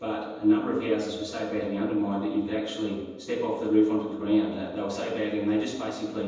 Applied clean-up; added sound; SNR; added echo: none; none; none; reverberation time 1.1 s.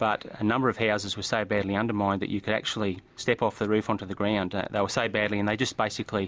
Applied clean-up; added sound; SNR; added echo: none; none; none; none.